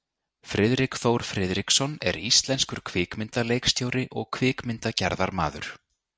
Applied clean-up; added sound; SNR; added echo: none; none; none; none.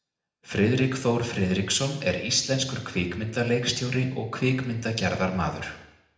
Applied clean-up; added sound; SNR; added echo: none; none; none; reverberation time 0.8 s.